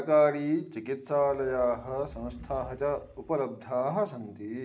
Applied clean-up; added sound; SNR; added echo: none; Animal; 19 dB; none.